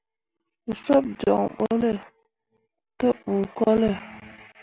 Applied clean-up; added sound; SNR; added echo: none; none; none; none.